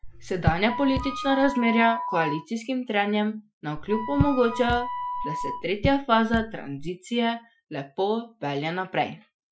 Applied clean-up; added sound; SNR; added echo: classical method Wiener filter.